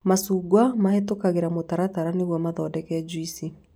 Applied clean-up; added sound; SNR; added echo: none; none; none; none.